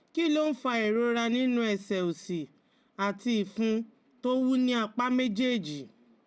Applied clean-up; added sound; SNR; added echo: none; none; none; none.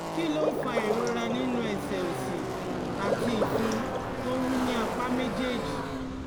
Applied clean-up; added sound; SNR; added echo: none; Car passing by / Race car, auto racing + Water / Liquid; -2 dB; none.